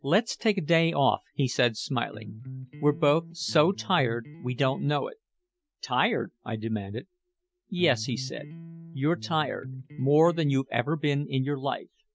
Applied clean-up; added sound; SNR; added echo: none; Electric guitar; 14 dB; none.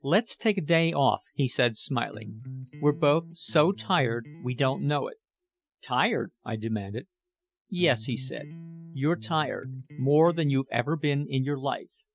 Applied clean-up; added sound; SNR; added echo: neural mask model RNNoise.